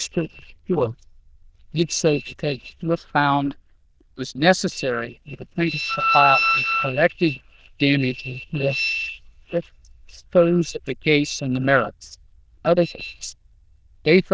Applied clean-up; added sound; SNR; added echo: neural diffusion model UNIVERSE++.